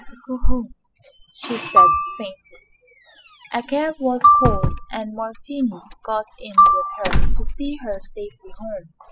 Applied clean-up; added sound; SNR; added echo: classical method spectral subtraction.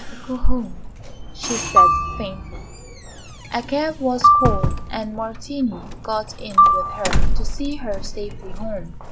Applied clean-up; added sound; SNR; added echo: none; Marimba, xylophone + Doorbell; -4 dB; none.